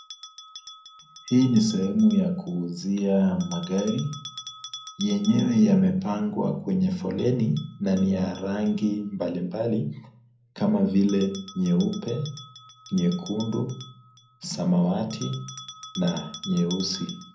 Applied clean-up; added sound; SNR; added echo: none; Bell; 19 dB; reverberation time 0.5 s.